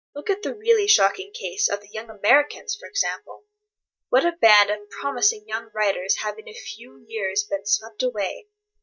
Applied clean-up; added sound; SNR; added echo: neural mask model DeepFilterNet 3.